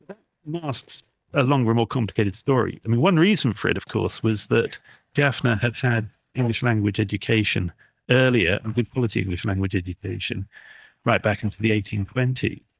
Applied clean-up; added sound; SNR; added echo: neural mask model DeepFilterNet 3.